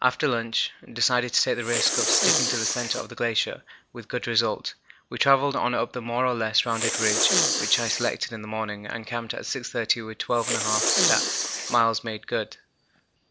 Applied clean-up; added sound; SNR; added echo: none; Respiratory sounds; 1 dB; none.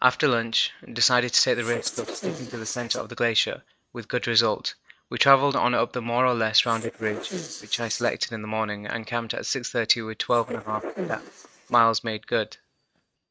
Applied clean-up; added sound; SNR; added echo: neural mask model RNNoise.